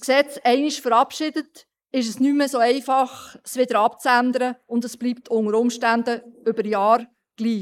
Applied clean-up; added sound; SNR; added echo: neural mask model Resemble Enhance denoiser.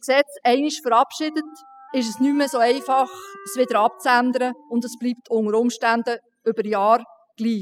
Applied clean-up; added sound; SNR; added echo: classical method spectral subtraction.